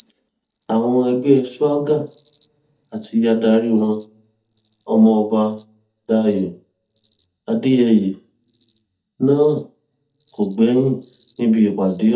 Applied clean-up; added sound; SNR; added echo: neural mask model DeepFilterNet 3.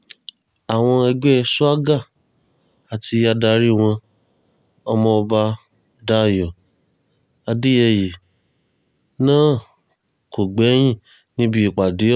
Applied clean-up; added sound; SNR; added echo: none; none; none; none.